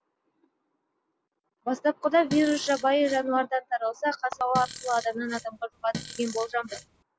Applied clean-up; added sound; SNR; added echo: none; Fart; 13 dB; none.